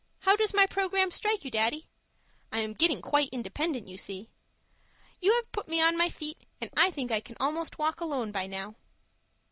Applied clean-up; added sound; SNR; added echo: none; none; none; none.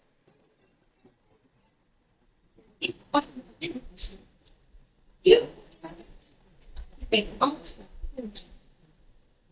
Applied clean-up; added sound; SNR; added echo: neural mask model DeepFilterNet 3.